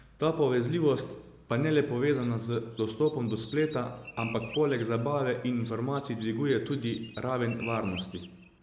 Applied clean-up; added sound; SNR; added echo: none; Chirp, tweet; 18 dB; none.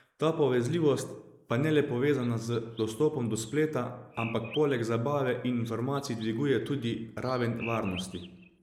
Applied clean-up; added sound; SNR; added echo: neural mask model Resemble Enhance denoiser.